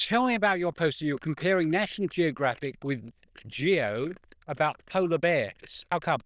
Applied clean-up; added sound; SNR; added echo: neural diffusion model UNIVERSE++.